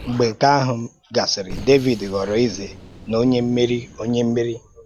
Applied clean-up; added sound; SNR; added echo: none; Explosion; 18 dB; none.